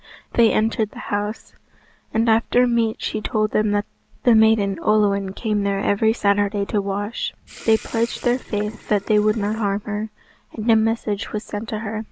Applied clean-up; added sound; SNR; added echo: none; Sink (filling or washing) / Water tap, faucet; 19 dB; none.